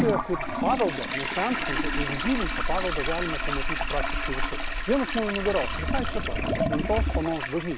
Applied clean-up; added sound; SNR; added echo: none; Rain + Toilet flush; -2 dB; none.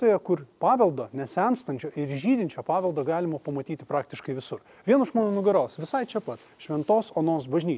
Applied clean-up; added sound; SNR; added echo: none; none; none; none.